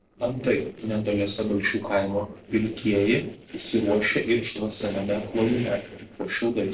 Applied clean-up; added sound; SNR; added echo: neural separator model SepFormer DNS4.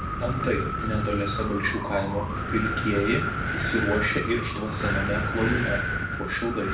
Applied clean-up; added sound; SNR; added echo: none; Wind; 0 dB; reverberation time 0.4 s.